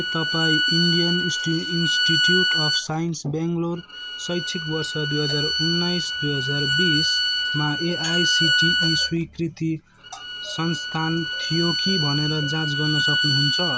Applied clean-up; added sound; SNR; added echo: none; Bowed string instrument; -2 dB; none.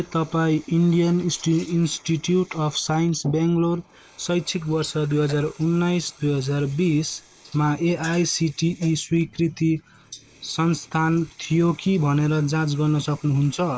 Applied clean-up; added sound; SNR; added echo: neural mask model Resemble Enhance denoiser.